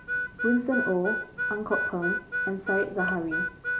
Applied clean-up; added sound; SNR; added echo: none; Harmonica; 1 dB; none.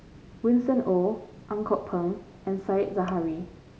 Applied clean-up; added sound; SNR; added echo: none; none; none; none.